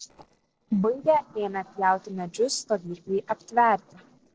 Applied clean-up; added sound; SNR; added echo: neural separator model SepFormer DNS4.